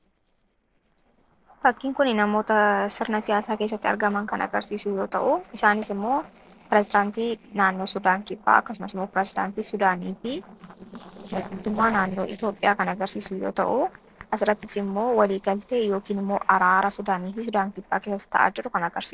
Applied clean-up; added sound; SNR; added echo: neural separator model SepFormer DNS4.